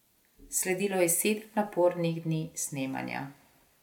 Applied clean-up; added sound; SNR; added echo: none; none; none; none.